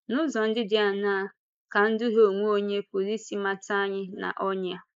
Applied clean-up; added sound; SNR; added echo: neural mask model Resemble Enhance denoiser.